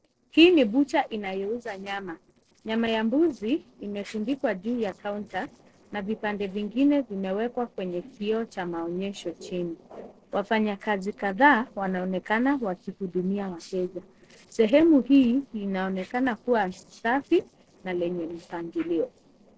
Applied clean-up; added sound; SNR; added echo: neural separator model SepFormer DNS4.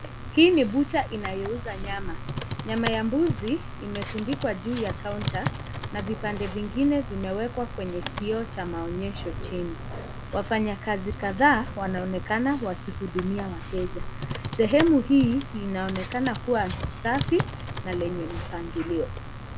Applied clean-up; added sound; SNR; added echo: none; Computer keyboard; 6 dB; none.